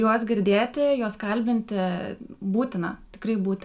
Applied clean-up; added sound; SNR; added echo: none; none; none; reverberation time 0.2 s.